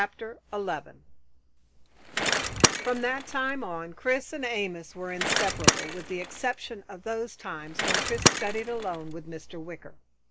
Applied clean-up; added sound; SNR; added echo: none; Bicycle; -4 dB; none.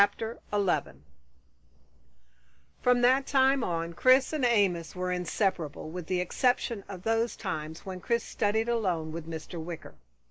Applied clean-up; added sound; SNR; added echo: none; none; none; none.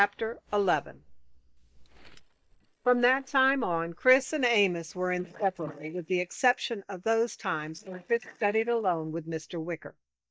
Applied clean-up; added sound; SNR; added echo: neural mask model DeepFilterNet 3.